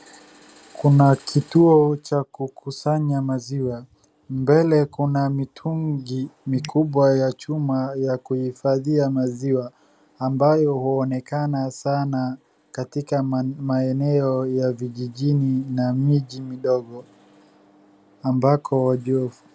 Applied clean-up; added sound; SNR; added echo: none; none; none; none.